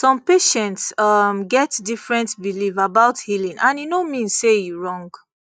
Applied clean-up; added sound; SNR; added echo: none; none; none; none.